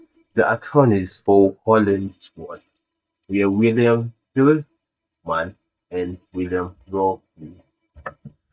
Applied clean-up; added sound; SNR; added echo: neural mask model DeepFilterNet 3.